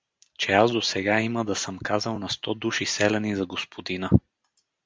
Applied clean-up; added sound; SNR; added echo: none; none; none; none.